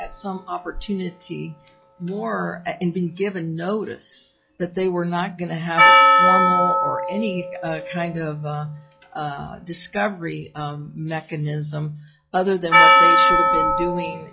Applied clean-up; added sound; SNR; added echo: classical method log-MMSE.